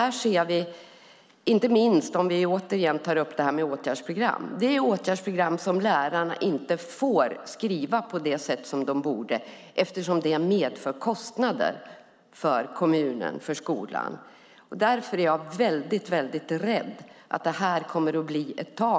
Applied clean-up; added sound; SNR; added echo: none; none; none; none.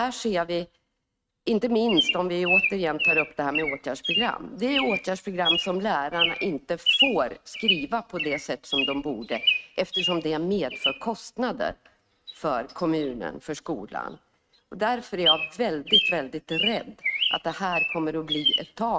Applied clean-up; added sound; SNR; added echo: neural mask model RNNoise.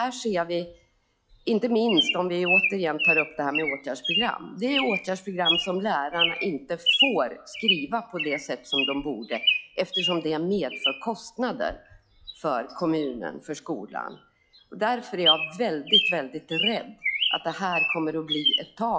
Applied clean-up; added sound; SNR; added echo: classical method log-MMSE.